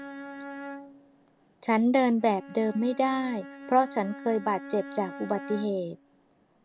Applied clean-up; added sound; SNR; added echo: none; Bowed string instrument; 15 dB; none.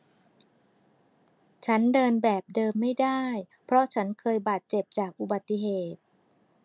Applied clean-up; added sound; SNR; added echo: none; none; none; none.